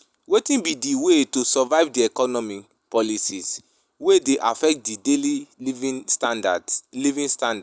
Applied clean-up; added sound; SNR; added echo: none; none; none; none.